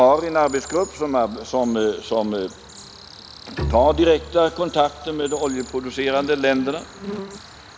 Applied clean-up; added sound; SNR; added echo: none; Cricket + Bowed string instrument; 14 dB; none.